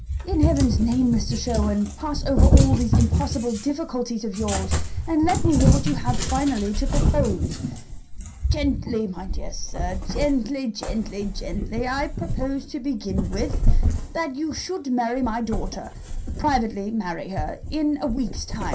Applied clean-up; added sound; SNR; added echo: none; Cat; -2 dB; reverberation time 0.3 s.